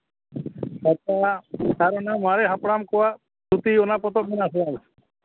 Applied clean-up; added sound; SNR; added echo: none; none; none; none.